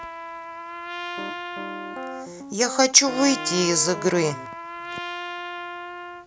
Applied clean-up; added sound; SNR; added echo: none; Trumpet + Piano; 8 dB; none.